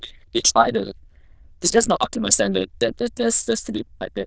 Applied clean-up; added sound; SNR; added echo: neural diffusion model UNIVERSE++.